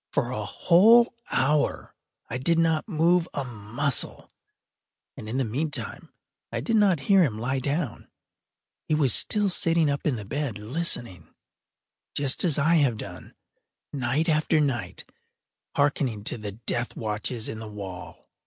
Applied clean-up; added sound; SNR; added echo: none; none; none; none.